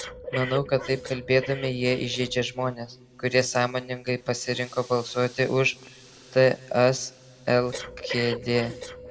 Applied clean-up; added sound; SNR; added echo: none; Breathing; 14 dB; reverberation time 1.1 s.